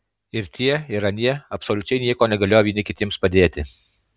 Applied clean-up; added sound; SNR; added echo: none; none; none; none.